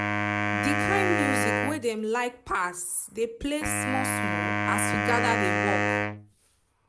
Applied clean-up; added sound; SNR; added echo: none; Wind instrument, woodwind instrument; -2 dB; none.